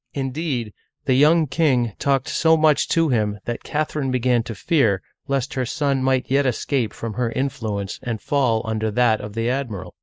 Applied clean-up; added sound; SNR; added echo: neural mask model Resemble Enhance denoiser.